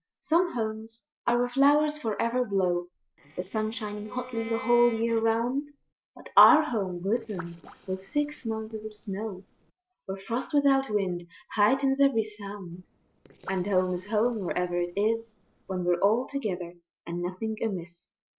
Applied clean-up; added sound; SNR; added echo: neural separator model SepFormer DNS4.